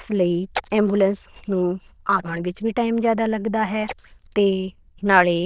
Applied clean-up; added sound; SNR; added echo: neural diffusion model UNIVERSE++.